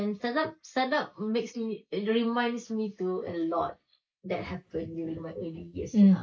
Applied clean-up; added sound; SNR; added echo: neural mask model Resemble Enhance denoiser.